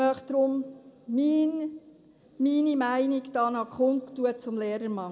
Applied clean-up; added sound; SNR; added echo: none; none; none; reverberation time 0.7 s.